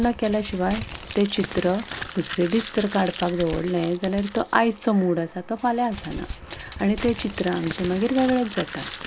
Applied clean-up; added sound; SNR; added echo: none; Crumpling, crinkling; 10 dB; none.